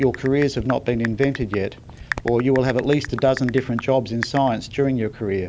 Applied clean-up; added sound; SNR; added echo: none; Typing; 13 dB; none.